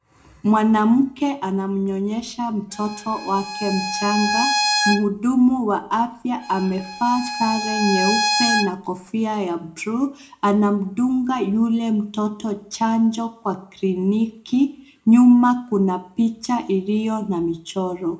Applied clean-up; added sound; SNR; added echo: none; Bowed string instrument; 4 dB; reverberation time 0.3 s.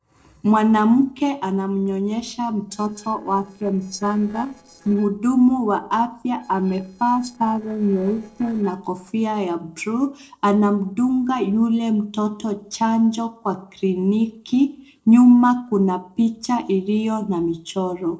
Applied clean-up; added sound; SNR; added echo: neural separator model SepFormer DNS4.